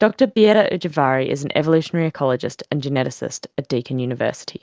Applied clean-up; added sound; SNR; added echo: none; none; none; none.